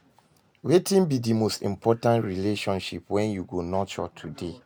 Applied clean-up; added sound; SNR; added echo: none; none; none; none.